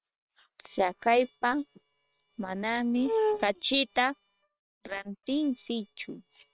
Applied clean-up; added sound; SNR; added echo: neural separator model SepFormer WHAM!.